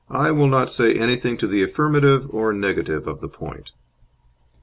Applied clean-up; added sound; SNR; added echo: none; none; none; none.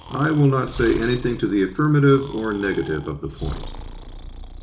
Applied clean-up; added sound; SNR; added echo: none; Breathing; 14 dB; reverberation time 0.4 s.